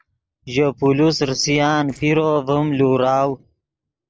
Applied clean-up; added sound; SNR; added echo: neural separator model SepFormer DNS4.